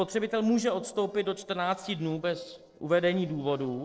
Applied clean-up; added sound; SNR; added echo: neural separator model SepFormer DNS4.